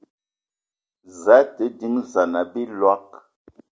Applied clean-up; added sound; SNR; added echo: none; none; none; none.